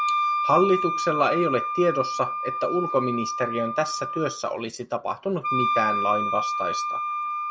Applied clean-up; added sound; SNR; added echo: none; Wind instrument, woodwind instrument; 1 dB; none.